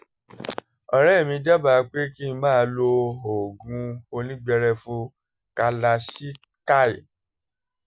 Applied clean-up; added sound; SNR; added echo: none; none; none; none.